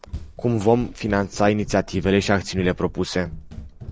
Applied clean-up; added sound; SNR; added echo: none; Run; 14 dB; none.